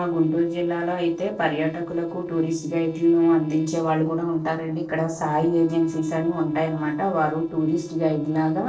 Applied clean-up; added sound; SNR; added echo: neural separator model SepFormer DNS4.